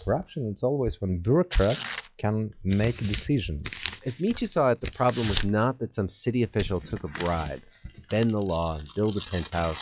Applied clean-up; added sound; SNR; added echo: classical method log-MMSE.